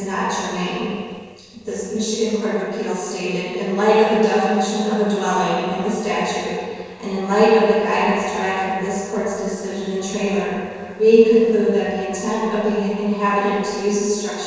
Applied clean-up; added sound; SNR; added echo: neural separator model SepFormer DNS4.